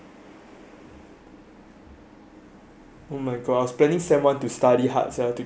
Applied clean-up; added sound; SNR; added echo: none; none; none; none.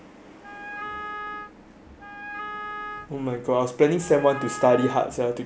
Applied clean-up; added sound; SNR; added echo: none; Wind instrument, woodwind instrument; 11 dB; none.